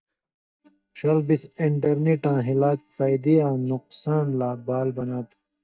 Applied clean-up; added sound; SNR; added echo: neural mask model DeepFilterNet 3.